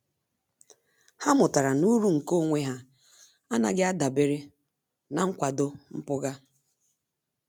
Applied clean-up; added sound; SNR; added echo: none; none; none; none.